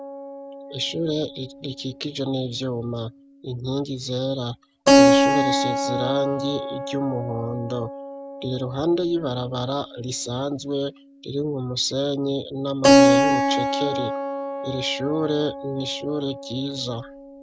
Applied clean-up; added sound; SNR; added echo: none; Keyboard (musical); -3 dB; none.